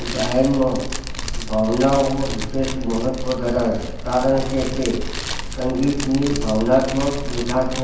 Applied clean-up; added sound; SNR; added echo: none; Fire; 5 dB; reverberation time 0.9 s.